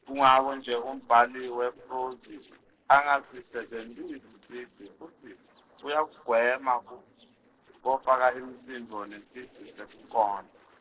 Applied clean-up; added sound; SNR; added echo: neural separator model SepFormer DNS4.